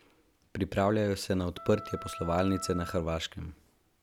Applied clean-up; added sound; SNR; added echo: none; Wind instrument, woodwind instrument; 13 dB; none.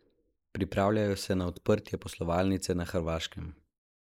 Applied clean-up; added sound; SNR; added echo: neural mask model Resemble Enhance denoiser.